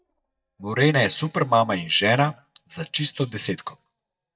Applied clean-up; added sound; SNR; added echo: neural mask model DeepFilterNet 3.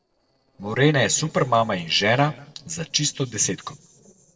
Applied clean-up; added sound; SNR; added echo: neural separator model SepFormer DNS4.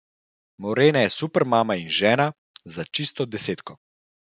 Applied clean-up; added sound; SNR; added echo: none; none; none; none.